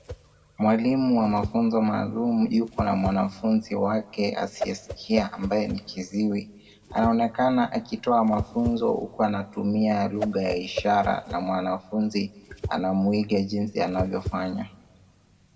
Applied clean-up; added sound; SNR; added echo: none; Whoosh, swoosh, swish; 14 dB; reverberation time 0.8 s.